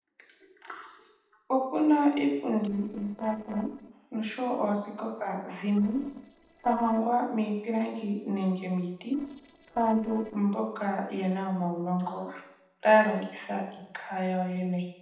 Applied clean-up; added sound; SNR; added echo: neural separator model SepFormer DNS4.